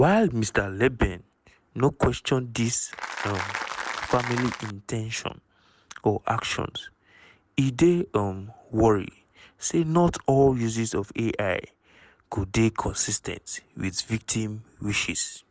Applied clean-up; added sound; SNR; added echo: none; Applause; 7 dB; none.